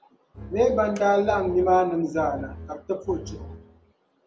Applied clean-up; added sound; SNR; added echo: none; Bowed string instrument; 15 dB; none.